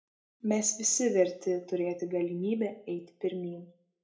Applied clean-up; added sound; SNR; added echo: none; none; none; reverberation time 0.3 s.